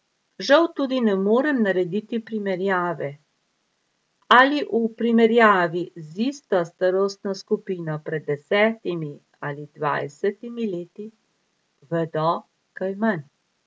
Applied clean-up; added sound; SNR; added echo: none; none; none; none.